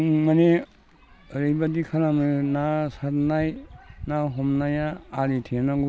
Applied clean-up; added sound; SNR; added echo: none; none; none; none.